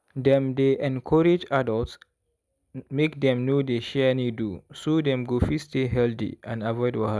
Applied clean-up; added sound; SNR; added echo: none; none; none; none.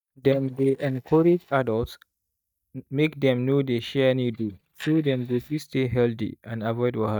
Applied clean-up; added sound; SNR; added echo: neural mask model DeepFilterNet 3.